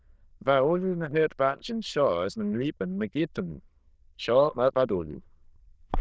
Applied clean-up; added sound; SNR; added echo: neural diffusion model UNIVERSE++.